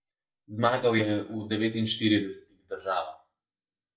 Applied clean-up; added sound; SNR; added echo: neural mask model DeepFilterNet 3.